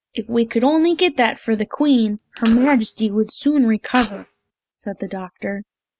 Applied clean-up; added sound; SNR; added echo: neural mask model RNNoise.